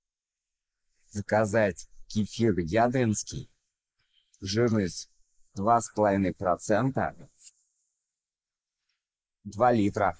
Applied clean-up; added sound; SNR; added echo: neural mask model Resemble Enhance denoiser.